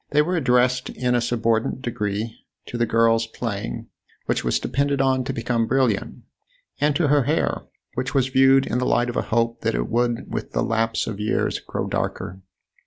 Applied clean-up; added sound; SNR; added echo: none; none; none; none.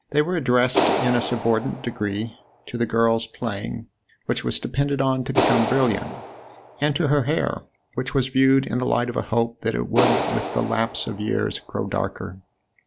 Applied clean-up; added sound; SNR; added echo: none; Clapping; 6 dB; none.